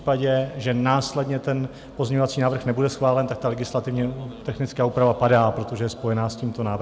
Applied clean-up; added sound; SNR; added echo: none; none; none; none.